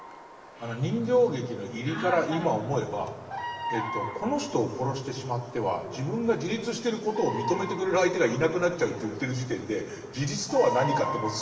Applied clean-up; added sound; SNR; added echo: none; Bird vocalization, bird call, bird song; 10 dB; reverberation time 2.2 s.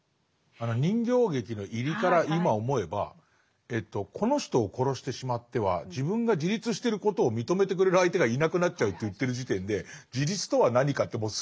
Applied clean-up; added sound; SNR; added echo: none; none; none; none.